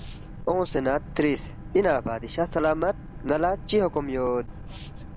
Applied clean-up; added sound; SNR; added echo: none; Boat, Water vehicle; 12 dB; none.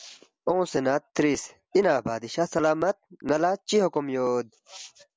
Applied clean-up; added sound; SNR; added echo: none; none; none; none.